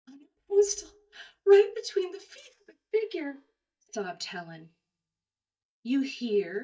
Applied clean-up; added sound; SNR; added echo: neural mask model DeepFilterNet 3.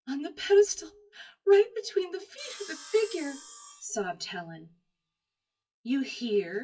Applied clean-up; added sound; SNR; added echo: classical method WPE with log-MMSE.